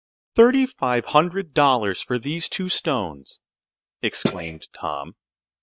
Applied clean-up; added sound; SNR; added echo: neural mask model DeepFilterNet 3.